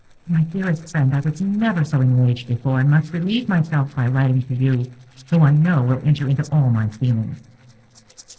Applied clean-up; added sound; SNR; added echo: neural separator model SepFormer DNS4.